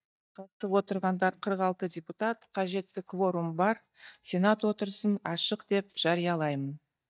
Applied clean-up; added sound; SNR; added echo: neural mask model DeepFilterNet 3.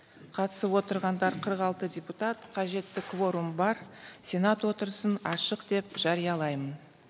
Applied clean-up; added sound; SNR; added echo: none; none; none; none.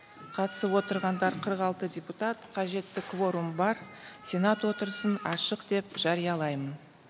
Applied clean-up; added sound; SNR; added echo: none; Cat; 18 dB; none.